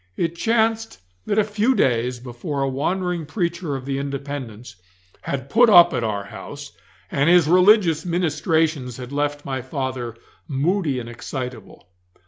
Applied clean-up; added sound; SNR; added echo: none; none; none; none.